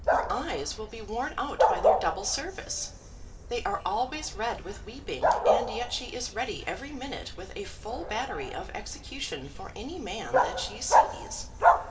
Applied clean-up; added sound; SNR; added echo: none; Bark; -5 dB; reverberation time 2.4 s.